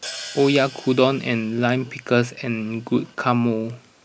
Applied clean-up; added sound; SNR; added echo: none; Hi-hat; 18 dB; none.